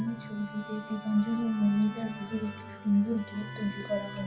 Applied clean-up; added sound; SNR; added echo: none; Musical instrument; 13 dB; reverberation time 2.9 s.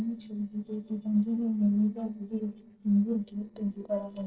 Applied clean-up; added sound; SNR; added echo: neural separator model SepFormer DNS4.